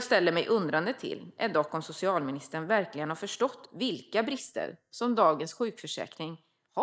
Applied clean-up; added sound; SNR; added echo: neural mask model DeepFilterNet 3.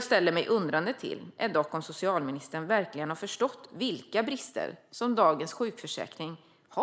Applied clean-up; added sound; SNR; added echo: neural mask model Resemble Enhance denoiser.